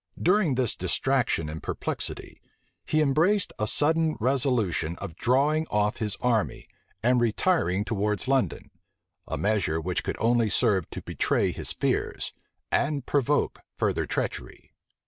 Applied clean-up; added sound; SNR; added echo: none; none; none; none.